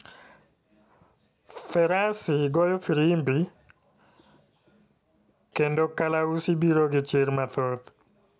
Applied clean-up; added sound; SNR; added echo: none; none; none; none.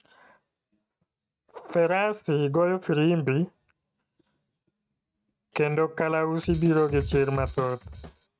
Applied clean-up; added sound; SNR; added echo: neural mask model RNNoise.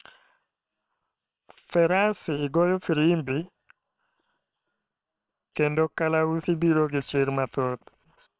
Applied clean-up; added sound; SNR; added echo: neural separator model SepFormer WHAM!.